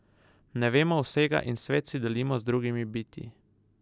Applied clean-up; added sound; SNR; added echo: none; none; none; none.